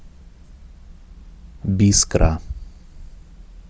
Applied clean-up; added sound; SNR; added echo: none; none; none; none.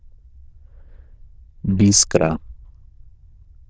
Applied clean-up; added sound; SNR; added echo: neural diffusion model UNIVERSE++.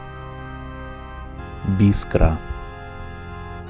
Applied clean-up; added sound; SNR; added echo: none; Organ; 12 dB; none.